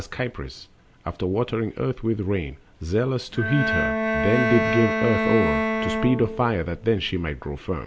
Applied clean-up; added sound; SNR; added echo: none; Bowed string instrument; 0 dB; none.